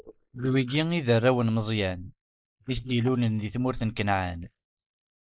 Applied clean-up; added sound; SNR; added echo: neural mask model Resemble Enhance denoiser.